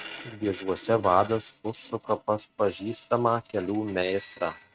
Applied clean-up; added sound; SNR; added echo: neural mask model RNNoise.